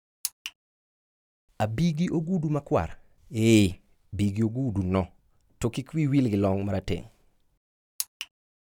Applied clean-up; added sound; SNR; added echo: none; none; none; none.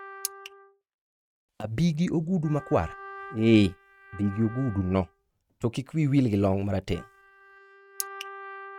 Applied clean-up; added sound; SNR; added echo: neural mask model RNNoise.